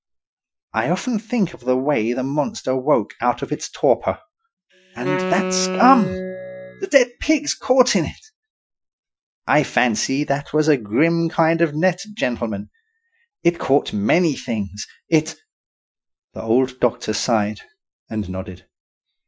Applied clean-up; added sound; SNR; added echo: classical method Wiener filter.